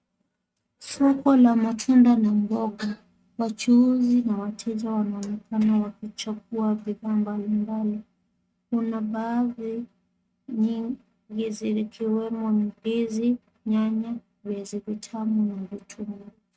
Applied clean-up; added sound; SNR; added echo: neural mask model RNNoise.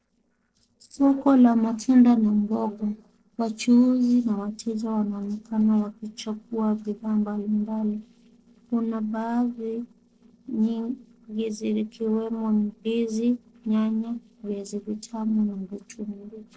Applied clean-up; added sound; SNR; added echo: neural separator model SepFormer DNS4.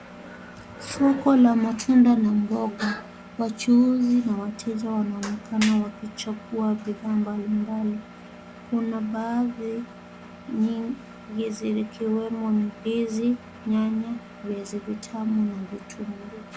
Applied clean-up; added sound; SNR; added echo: none; Engine; 18 dB; none.